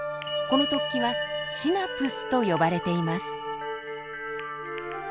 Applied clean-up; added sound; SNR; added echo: none; none; none; none.